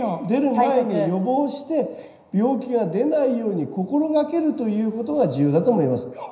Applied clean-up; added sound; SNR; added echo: none; none; none; reverberation time 0.9 s.